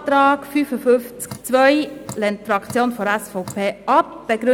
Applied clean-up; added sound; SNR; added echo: none; Drip; 19 dB; none.